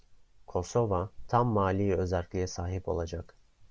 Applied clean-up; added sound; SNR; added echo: none; none; none; none.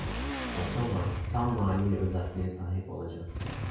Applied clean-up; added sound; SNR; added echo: none; Motorcycle / Accelerating, revving, vroom; 4 dB; reverberation time 0.6 s.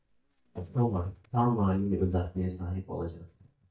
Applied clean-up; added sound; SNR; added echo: neural mask model DeepFilterNet 3.